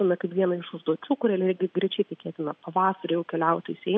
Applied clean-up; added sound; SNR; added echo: none; none; none; none.